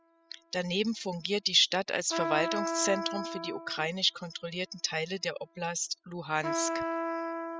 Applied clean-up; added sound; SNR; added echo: classical method spectral subtraction.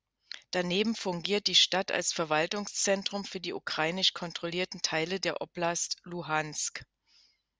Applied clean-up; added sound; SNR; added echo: none; none; none; none.